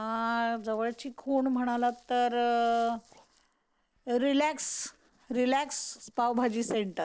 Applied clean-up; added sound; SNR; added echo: neural separator model SepFormer DNS4.